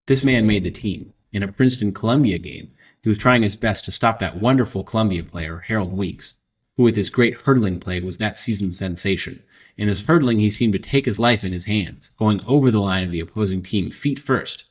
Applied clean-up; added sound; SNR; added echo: neural mask model DeepFilterNet 3.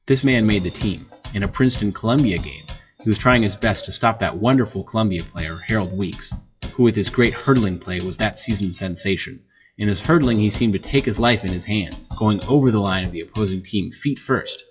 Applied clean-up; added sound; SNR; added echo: classical method WPE with log-MMSE.